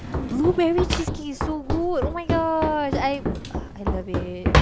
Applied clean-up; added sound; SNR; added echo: none; Run + Drawer open or close; 0 dB; none.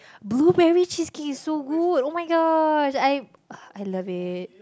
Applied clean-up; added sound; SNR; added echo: none; none; none; none.